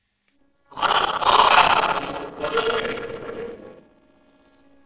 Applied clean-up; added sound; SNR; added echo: neural separator model SepFormer DNS4.